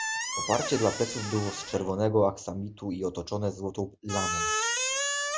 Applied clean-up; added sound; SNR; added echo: none; Squeak; 3 dB; none.